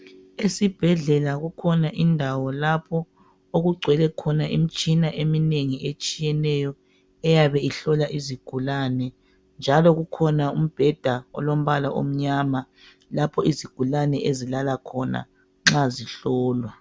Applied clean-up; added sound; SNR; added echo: none; none; none; none.